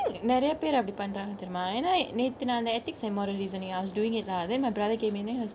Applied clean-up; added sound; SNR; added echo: none; none; none; none.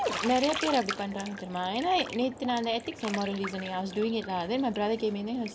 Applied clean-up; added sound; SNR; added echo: none; Bathtub (filling or washing); 11 dB; none.